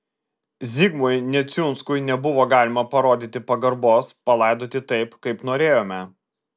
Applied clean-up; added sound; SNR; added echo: none; none; none; none.